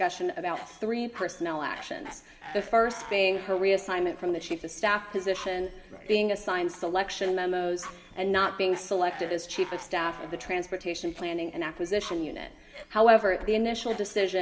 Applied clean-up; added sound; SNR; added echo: none; Cough; 19 dB; reverberation time 1.0 s.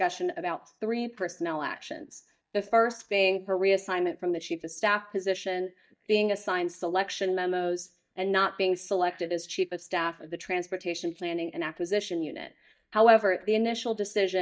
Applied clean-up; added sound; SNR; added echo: neural mask model DeepFilterNet 3.